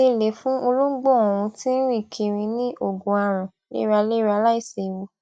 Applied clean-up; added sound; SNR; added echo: none; none; none; none.